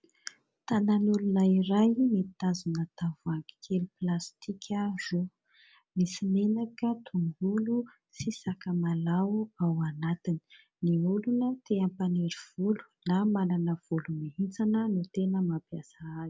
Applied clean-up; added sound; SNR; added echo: none; none; none; none.